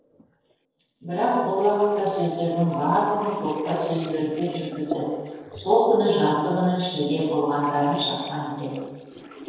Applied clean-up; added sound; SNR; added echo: neural separator model SepFormer DNS4.